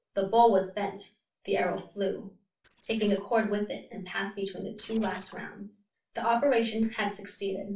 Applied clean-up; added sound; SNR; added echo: neural separator model SepFormer DNS4.